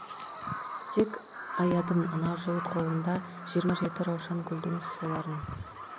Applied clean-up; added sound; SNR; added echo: none; Keyboard (musical) + Bird vocalization, bird call, bird song; 7 dB; none.